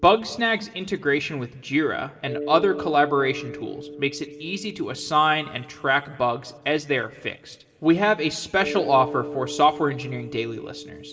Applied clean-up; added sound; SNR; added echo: none; Mallet percussion; 13 dB; reverberation time 1.4 s.